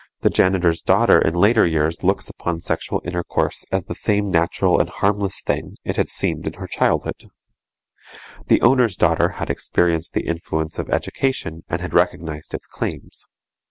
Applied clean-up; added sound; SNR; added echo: none; none; none; none.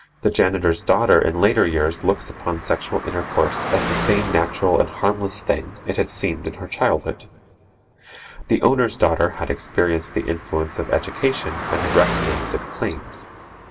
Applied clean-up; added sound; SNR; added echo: none; Car passing by; 10 dB; reverberation time 0.1 s.